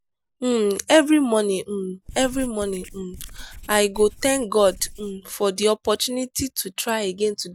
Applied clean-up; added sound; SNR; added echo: none; Writing; 17 dB; none.